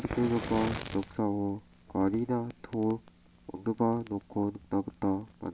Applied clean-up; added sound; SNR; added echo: none; Fire; 12 dB; none.